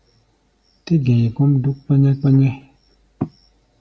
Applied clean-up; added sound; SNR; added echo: none; none; none; none.